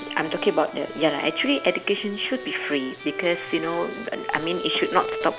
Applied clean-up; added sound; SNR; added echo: none; Bowed string instrument; 10 dB; none.